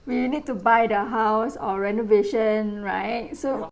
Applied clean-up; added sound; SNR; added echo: none; none; none; none.